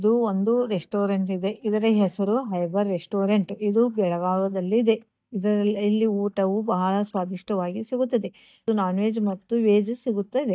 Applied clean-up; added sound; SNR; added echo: neural mask model DeepFilterNet 3.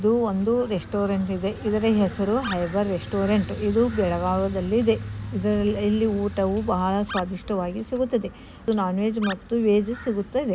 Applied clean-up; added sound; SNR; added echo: none; Animal + Tambourine; 16 dB; none.